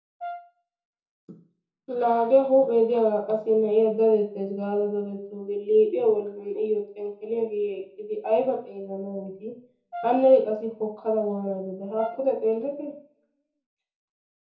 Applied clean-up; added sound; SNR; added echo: none; Brass instrument; 17 dB; reverberation time 0.6 s.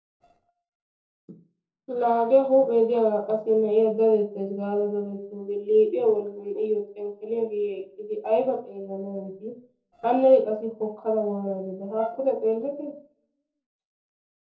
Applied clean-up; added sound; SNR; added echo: neural separator model SepFormer DNS4.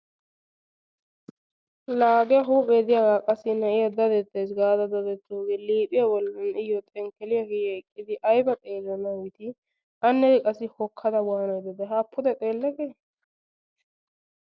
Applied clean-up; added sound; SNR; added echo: none; none; none; none.